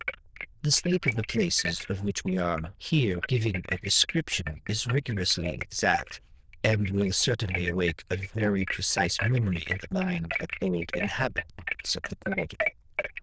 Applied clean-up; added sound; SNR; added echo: neural diffusion model UNIVERSE++.